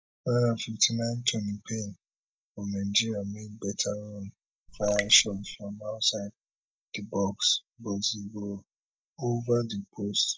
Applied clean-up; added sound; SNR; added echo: neural mask model DeepFilterNet 3.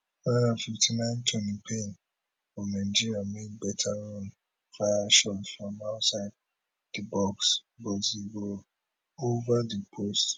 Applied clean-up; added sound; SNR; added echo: none; none; none; none.